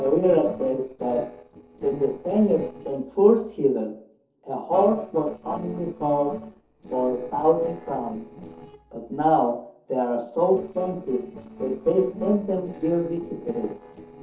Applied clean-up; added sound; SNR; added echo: neural separator model SepFormer DNS4.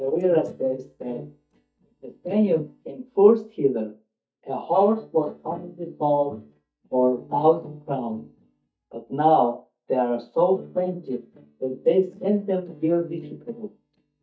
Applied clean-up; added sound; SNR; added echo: neural mask model DeepFilterNet 3.